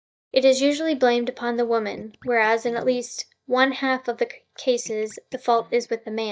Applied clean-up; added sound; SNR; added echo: neural mask model DeepFilterNet 3.